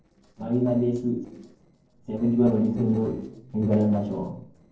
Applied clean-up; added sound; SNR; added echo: neural separator model SepFormer DNS4.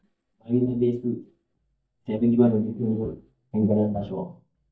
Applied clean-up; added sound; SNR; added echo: neural mask model DeepFilterNet 3.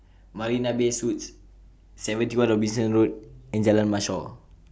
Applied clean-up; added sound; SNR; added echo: none; none; none; none.